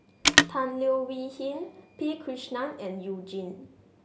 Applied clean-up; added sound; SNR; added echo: none; Telephone; -4 dB; none.